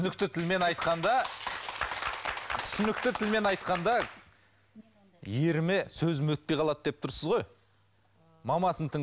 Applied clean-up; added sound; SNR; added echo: none; none; none; none.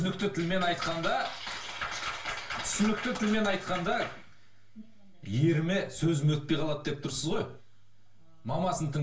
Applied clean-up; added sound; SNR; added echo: none; none; none; reverberation time 0.3 s.